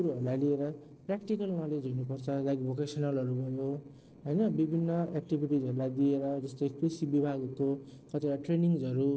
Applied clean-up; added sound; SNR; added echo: neural separator model SepFormer DNS4.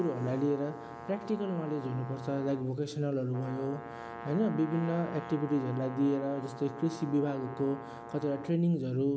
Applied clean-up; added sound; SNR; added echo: none; Brass instrument; 13 dB; none.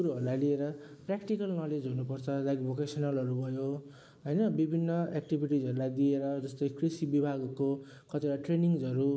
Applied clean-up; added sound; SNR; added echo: neural mask model Resemble Enhance denoiser.